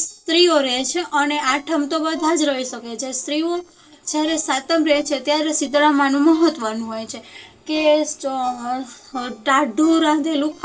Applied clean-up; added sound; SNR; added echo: neural separator model SepFormer DNS4.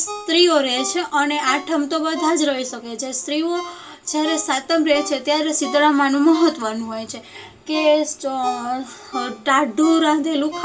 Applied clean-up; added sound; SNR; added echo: none; Ringtone; 16 dB; reverberation time 0.2 s.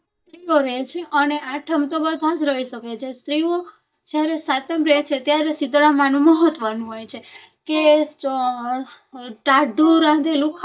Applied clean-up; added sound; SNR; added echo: neural mask model DeepFilterNet 3.